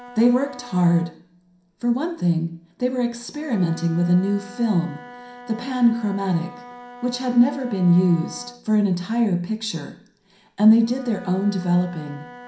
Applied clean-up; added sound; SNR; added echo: none; Wind instrument, woodwind instrument; 20 dB; reverberation time 0.5 s.